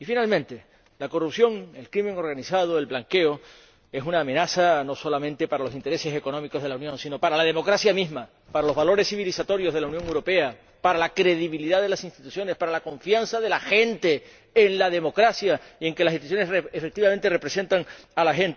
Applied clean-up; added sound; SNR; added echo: none; none; none; none.